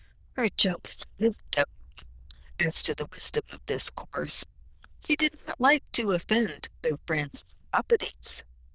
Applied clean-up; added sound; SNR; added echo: neural diffusion model UNIVERSE++.